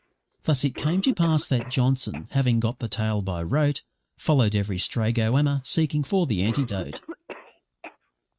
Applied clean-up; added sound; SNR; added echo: neural mask model RNNoise.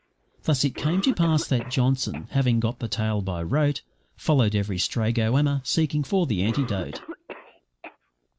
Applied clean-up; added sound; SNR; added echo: none; Cough; 19 dB; none.